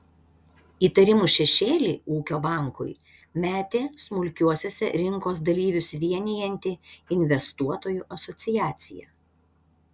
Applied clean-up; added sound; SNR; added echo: none; none; none; none.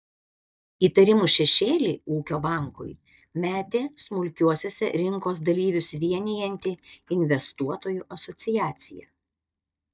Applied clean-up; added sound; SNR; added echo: neural mask model DeepFilterNet 3.